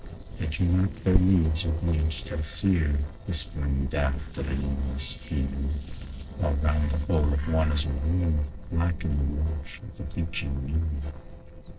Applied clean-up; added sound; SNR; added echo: neural separator model SepFormer DNS4.